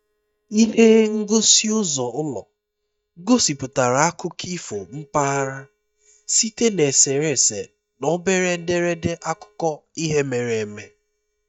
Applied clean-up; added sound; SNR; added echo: neural mask model DeepFilterNet 3.